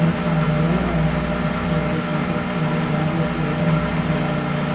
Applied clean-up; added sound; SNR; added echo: none; Engine; 0 dB; reverberation time 0.3 s.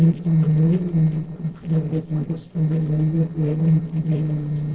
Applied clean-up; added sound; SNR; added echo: neural separator model SepFormer DNS4.